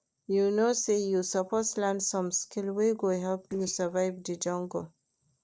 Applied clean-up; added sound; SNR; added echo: neural separator model SepFormer DNS4.